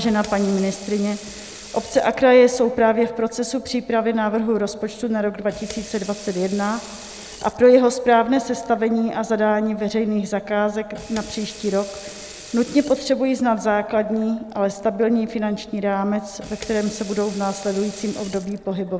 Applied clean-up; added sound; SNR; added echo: none; Sink (filling or washing) / Water tap, faucet; 20 dB; none.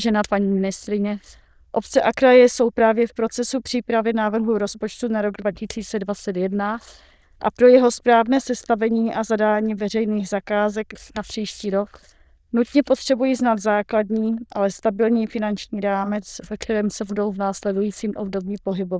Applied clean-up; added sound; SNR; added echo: neural diffusion model UNIVERSE++.